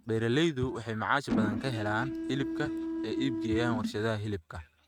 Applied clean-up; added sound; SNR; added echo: neural mask model RNNoise.